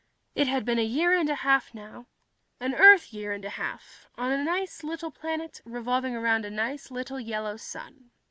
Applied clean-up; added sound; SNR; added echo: none; none; none; none.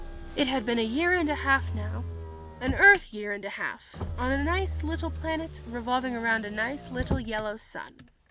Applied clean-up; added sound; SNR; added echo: none; Motor vehicle (road); 7 dB; none.